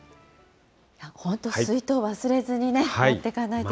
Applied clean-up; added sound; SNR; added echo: none; none; none; none.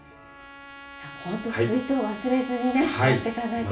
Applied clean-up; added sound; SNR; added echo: none; Trumpet; 15 dB; reverberation time 0.3 s.